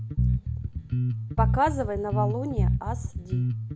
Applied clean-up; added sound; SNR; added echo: none; Bass guitar; -5 dB; none.